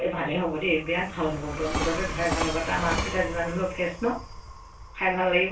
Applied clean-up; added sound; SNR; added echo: none; Train; 6 dB; reverberation time 0.2 s.